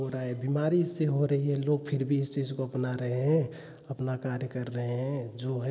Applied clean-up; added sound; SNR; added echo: none; none; none; none.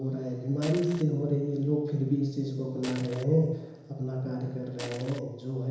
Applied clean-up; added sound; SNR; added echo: none; Crushing; 12 dB; reverberation time 1.0 s.